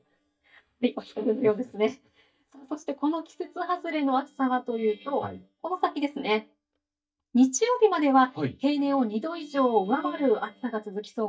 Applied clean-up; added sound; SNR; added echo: neural mask model DeepFilterNet 3.